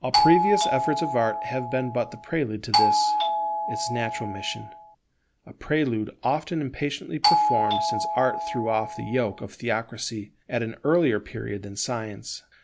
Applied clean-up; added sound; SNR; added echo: none; Doorbell; -2 dB; none.